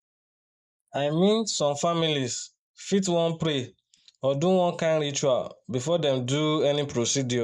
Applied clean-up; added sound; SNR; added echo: neural mask model Resemble Enhance denoiser.